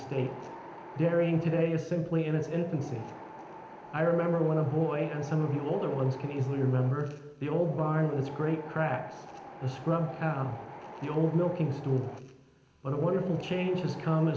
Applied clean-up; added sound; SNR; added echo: none; Wind; 16 dB; reverberation time 0.8 s.